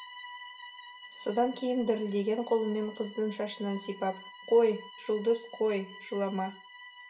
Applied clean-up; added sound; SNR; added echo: none; Bowed string instrument; 17 dB; reverberation time 0.1 s.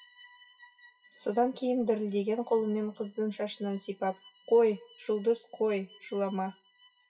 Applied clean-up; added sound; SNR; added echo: classical method WPE with log-MMSE.